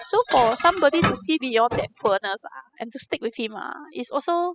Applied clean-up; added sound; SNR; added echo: classical method spectral subtraction.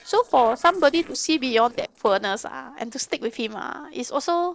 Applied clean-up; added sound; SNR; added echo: neural separator model SepFormer DNS4.